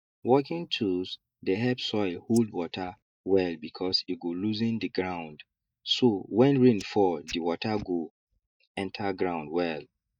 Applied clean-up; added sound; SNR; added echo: neural mask model DeepFilterNet 3.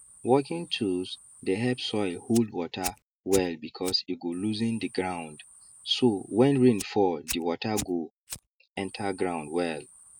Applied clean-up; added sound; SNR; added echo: none; Fire; 16 dB; none.